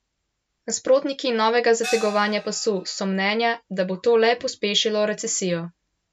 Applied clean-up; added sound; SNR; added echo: none; Gong; 12 dB; none.